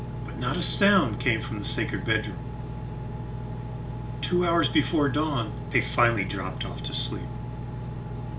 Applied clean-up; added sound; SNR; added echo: none; Engine; 5 dB; reverberation time 0.3 s.